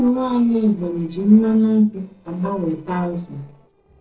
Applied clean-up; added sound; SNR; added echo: neural separator model SepFormer DNS4.